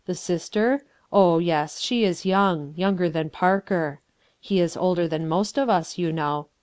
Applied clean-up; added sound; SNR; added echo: none; none; none; none.